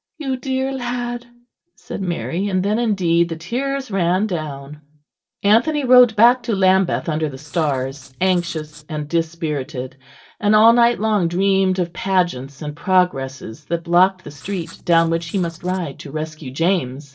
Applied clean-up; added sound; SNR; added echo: neural separator model SepFormer DNS4.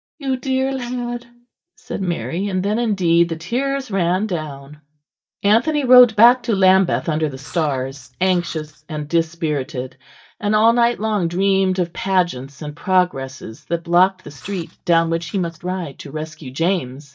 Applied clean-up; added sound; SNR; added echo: neural mask model DeepFilterNet 3.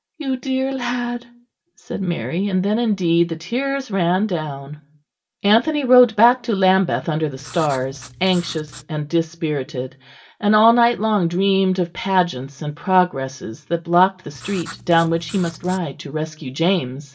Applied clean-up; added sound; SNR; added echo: none; Writing; 18 dB; reverberation time 0.2 s.